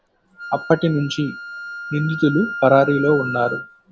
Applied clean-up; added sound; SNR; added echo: none; Wind instrument, woodwind instrument; 10 dB; none.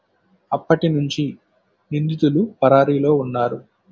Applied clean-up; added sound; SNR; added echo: none; none; none; none.